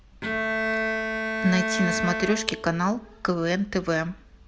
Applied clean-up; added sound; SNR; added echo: none; Bowed string instrument; 3 dB; none.